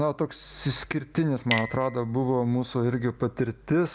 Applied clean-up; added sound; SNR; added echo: none; Chink, clink; 11 dB; none.